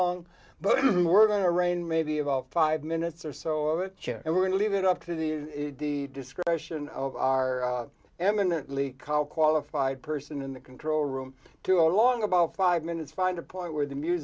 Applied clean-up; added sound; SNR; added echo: none; none; none; none.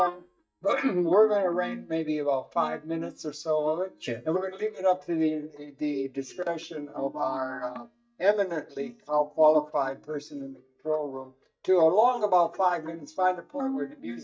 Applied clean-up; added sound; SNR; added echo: neural mask model DeepFilterNet 3.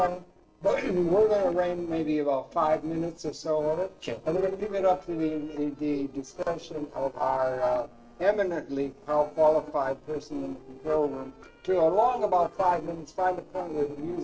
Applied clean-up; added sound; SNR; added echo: neural separator model SepFormer DNS4.